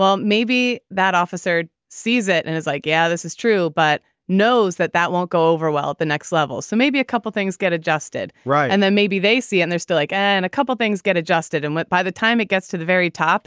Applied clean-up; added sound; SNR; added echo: none; none; none; none.